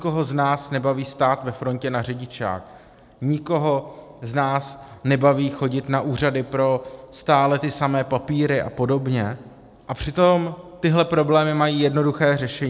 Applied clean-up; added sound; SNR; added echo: none; none; none; none.